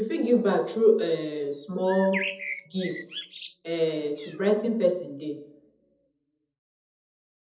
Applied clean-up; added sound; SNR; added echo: none; Bird; 10 dB; reverberation time 0.7 s.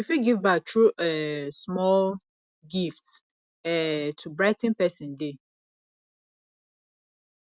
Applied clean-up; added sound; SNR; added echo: none; none; none; none.